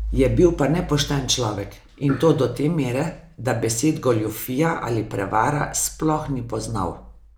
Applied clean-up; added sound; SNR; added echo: none; none; none; none.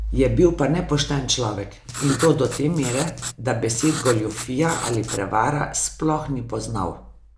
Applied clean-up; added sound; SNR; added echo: none; Writing; 7 dB; none.